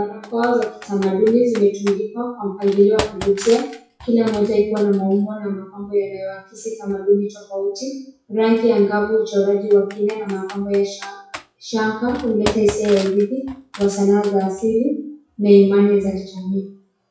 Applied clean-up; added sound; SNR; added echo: classical method WPE with log-MMSE.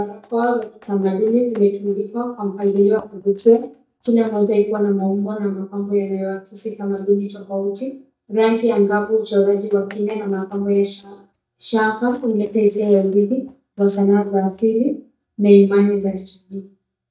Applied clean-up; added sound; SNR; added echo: neural mask model DeepFilterNet 3.